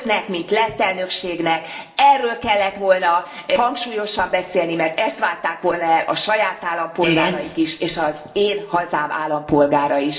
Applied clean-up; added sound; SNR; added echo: none; none; none; reverberation time 0.6 s.